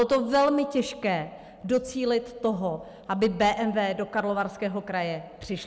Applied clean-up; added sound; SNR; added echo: none; none; none; none.